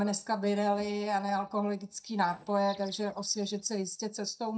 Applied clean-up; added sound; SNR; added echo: neural mask model DeepFilterNet 3.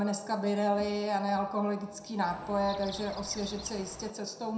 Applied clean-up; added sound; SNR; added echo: none; Chirp, tweet; 15 dB; reverberation time 0.5 s.